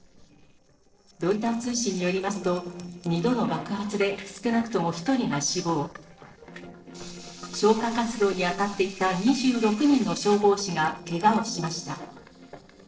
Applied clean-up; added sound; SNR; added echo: neural separator model SepFormer DNS4.